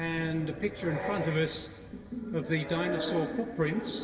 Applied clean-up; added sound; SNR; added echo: none; Wind; 19 dB; reverberation time 1.7 s.